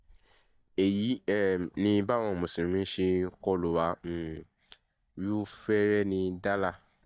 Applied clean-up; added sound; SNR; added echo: neural mask model DeepFilterNet 3.